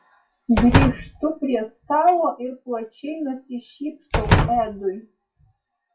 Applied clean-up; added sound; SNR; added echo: classical method WPE with log-MMSE.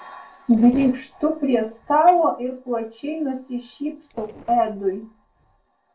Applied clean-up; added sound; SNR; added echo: neural separator model SepFormer DNS4.